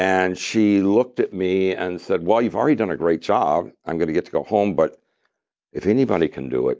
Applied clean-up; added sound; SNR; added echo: none; none; none; none.